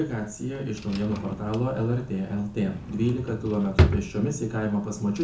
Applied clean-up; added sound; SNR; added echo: none; Drawer open or close; 3 dB; reverberation time 0.6 s.